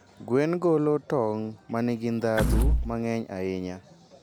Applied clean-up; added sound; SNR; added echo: none; Door / Wood; 0 dB; none.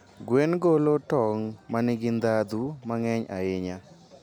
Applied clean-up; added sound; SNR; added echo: none; none; none; none.